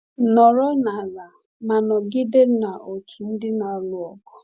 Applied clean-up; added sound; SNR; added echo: none; none; none; none.